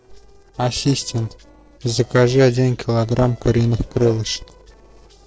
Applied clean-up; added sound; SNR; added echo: neural separator model SepFormer DNS4.